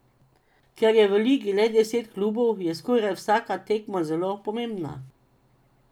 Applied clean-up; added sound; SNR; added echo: none; none; none; none.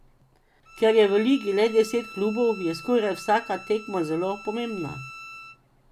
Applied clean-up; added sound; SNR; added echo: none; Bowed string instrument; 18 dB; none.